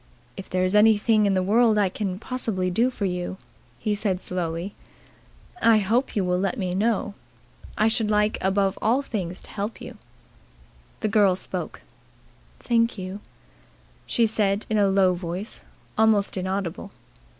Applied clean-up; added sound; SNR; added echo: none; none; none; none.